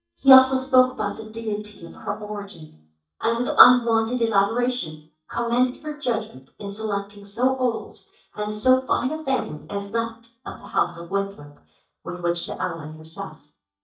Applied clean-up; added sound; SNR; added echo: neural mask model DeepFilterNet 3.